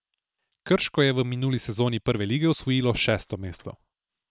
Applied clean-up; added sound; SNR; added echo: neural separator model SepFormer WHAM!.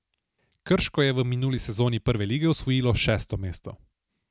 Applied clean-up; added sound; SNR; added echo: none; none; none; none.